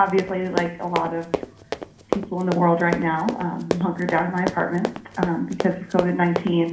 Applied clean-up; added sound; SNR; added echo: none; Run; 7 dB; reverberation time 0.5 s.